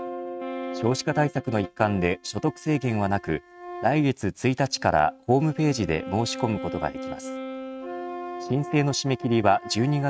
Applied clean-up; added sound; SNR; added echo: neural mask model RNNoise.